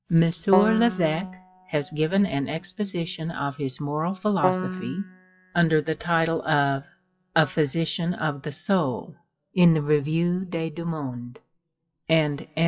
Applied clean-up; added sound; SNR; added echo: classical method WPE with log-MMSE.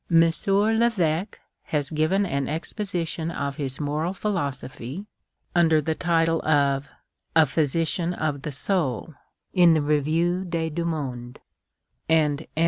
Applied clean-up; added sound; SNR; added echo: none; none; none; none.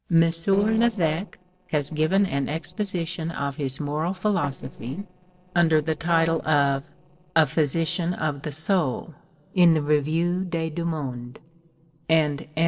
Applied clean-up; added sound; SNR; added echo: neural separator model SepFormer DNS4.